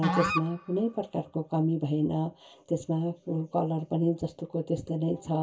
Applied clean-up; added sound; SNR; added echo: none; Musical instrument; 6 dB; reverberation time 0.2 s.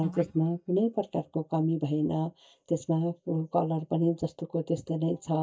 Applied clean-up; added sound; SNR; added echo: neural mask model DeepFilterNet 3.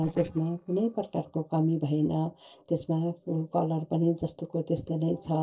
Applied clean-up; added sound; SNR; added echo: neural separator model SepFormer DNS4.